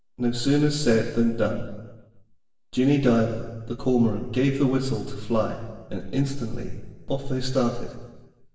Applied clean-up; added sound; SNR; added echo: none; none; none; reverberation time 1.2 s.